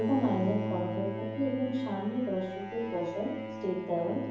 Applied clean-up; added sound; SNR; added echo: none; Bowed string instrument; 6 dB; reverberation time 0.9 s.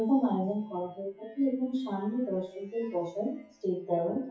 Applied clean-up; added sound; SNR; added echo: classical method WPE with log-MMSE.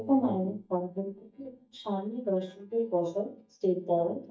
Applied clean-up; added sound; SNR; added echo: neural mask model DeepFilterNet 3.